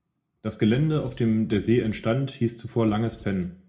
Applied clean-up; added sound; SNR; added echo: none; Writing; 19 dB; reverberation time 0.4 s.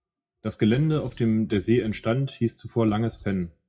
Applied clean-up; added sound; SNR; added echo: classical method WPE with log-MMSE.